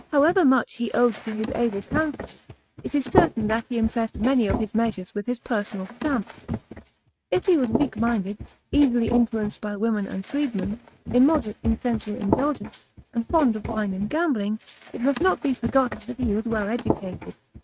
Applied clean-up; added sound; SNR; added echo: neural mask model RNNoise.